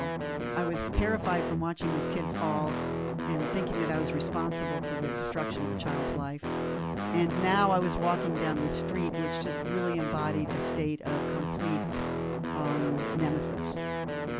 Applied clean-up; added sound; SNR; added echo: none; Guitar; 0 dB; none.